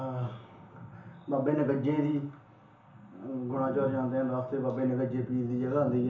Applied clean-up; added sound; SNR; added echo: none; none; none; reverberation time 0.7 s.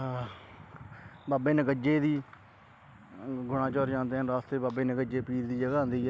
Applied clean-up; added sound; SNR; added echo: none; none; none; none.